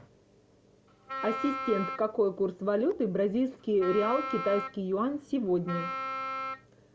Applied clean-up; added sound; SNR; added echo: none; Wind instrument, woodwind instrument; 6 dB; none.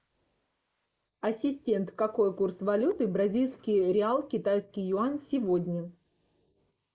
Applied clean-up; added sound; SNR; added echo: neural mask model Resemble Enhance denoiser.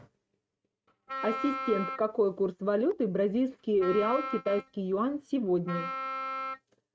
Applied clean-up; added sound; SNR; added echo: neural mask model RNNoise.